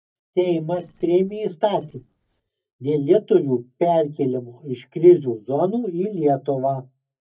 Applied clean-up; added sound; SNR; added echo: neural mask model DeepFilterNet 3.